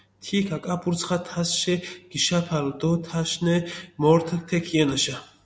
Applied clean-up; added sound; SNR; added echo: none; none; none; none.